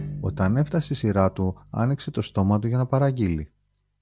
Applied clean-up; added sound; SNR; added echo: none; Bowed string instrument; 17 dB; none.